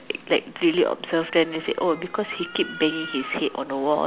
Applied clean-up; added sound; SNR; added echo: none; Cat; 17 dB; none.